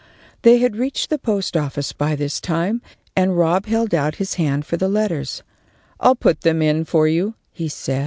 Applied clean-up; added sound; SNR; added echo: none; none; none; none.